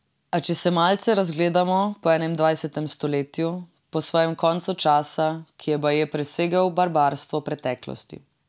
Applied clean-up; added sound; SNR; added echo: none; none; none; none.